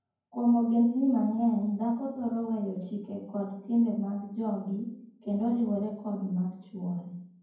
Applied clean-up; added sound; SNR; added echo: none; none; none; reverberation time 0.9 s.